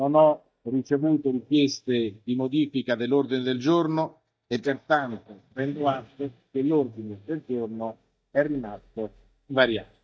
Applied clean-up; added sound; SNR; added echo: neural mask model DeepFilterNet 3.